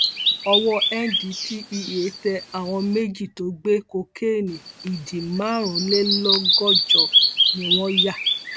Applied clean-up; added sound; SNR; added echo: none; Bird vocalization, bird call, bird song; -2 dB; none.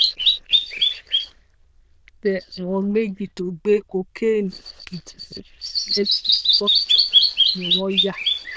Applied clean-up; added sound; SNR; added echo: neural diffusion model UNIVERSE++.